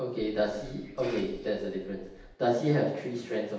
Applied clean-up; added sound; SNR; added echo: none; Hiss; 18 dB; reverberation time 0.9 s.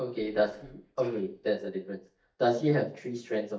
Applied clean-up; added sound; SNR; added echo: neural mask model DeepFilterNet 3.